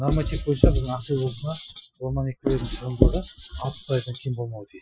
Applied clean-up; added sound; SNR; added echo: classical method Wiener filter.